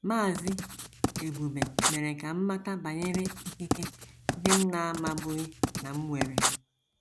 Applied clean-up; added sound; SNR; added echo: none; Writing; 0 dB; none.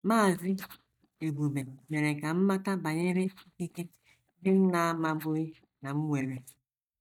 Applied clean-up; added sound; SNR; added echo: neural mask model DeepFilterNet 3.